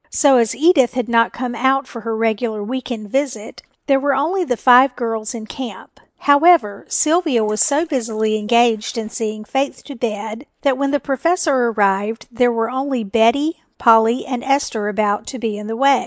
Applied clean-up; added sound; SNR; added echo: neural mask model Resemble Enhance denoiser.